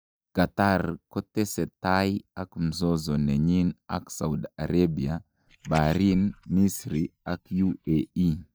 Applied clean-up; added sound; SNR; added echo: neural mask model DeepFilterNet 3.